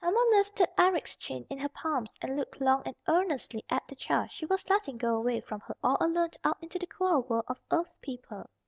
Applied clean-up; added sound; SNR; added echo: none; none; none; none.